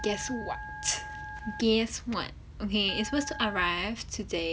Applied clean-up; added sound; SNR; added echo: none; Telephone; 13 dB; none.